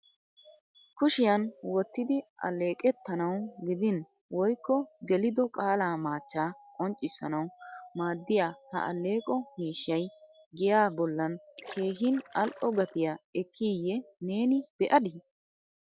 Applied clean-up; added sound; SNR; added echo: none; Splash, splatter; 19 dB; none.